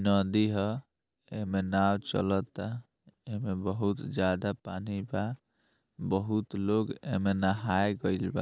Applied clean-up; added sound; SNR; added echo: none; none; none; none.